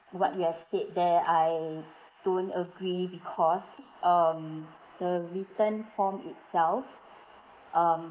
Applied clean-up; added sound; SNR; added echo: neural mask model Resemble Enhance denoiser.